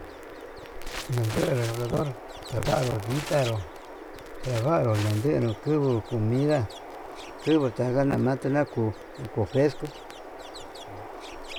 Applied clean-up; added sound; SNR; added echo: none; Crackle + Chirp, tweet; 11 dB; none.